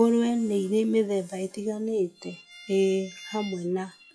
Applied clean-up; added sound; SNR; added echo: classical method log-MMSE.